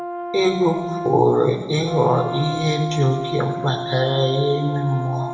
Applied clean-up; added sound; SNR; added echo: none; Brass instrument; 9 dB; reverberation time 1.5 s.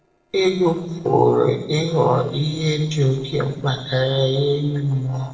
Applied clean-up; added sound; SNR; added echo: neural separator model SepFormer DNS4.